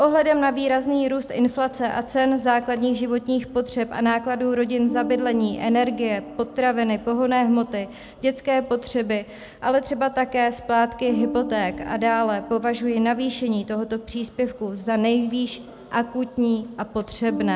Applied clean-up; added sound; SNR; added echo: none; Bass guitar; 16 dB; none.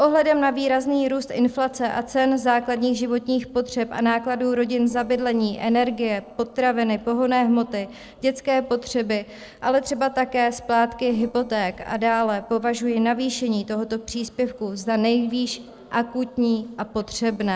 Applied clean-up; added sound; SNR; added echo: neural separator model SepFormer DNS4.